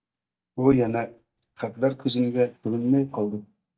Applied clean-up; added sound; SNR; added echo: neural mask model DeepFilterNet 3.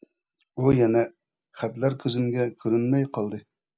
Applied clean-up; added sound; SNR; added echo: none; none; none; none.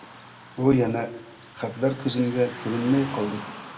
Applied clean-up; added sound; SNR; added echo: none; Car passing by / Traffic noise, roadway noise; 15 dB; reverberation time 0.7 s.